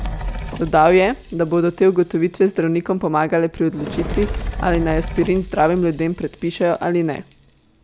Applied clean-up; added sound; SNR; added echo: none; Fire; 11 dB; none.